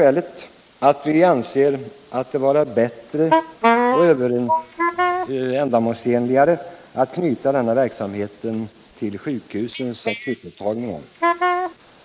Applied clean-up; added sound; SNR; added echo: neural mask model Resemble Enhance denoiser.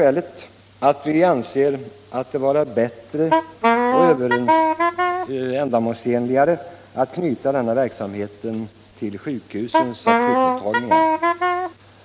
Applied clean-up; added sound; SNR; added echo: none; Wind instrument, woodwind instrument; -4 dB; none.